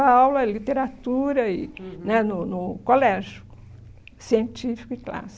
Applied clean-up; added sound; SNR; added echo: none; none; none; none.